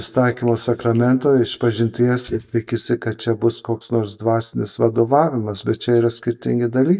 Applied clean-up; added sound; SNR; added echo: neural mask model DeepFilterNet 3.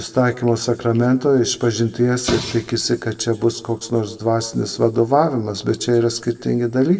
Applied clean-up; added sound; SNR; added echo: none; Explosion; 13 dB; reverberation time 1.0 s.